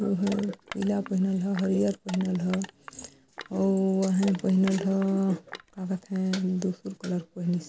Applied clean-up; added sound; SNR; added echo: none; Crushing; 18 dB; none.